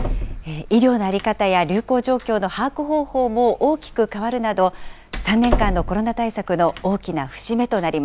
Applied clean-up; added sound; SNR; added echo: none; Door; 9 dB; none.